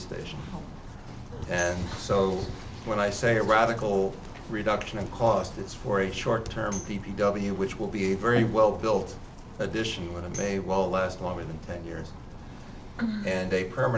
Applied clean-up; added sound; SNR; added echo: none; Tambourine; 19 dB; none.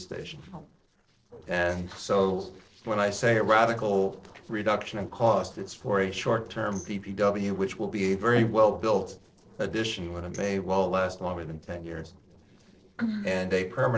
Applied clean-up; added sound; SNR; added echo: neural separator model SepFormer DNS4.